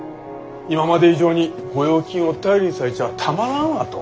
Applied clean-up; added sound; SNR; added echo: none; none; none; none.